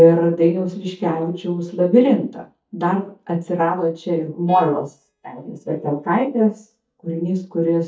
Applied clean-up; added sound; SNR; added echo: neural mask model DeepFilterNet 3.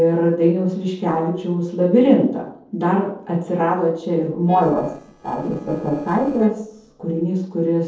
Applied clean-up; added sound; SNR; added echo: neural separator model SepFormer DNS4.